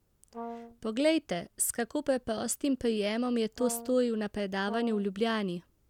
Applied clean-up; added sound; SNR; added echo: none; Brass instrument; 12 dB; none.